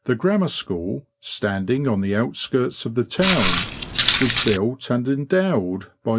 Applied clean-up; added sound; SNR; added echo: none; Walk, footsteps; 0 dB; none.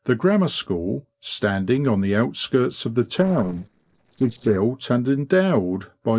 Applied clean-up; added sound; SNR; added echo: neural separator model SepFormer DNS4.